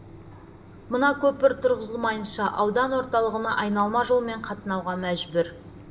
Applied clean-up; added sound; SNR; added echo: none; Mechanisms; 19 dB; reverberation time 0.7 s.